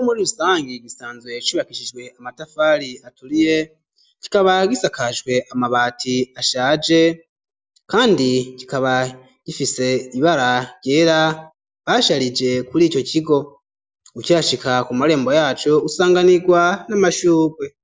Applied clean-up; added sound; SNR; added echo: none; none; none; none.